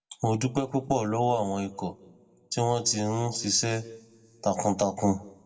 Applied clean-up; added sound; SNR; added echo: none; none; none; reverberation time 1.1 s.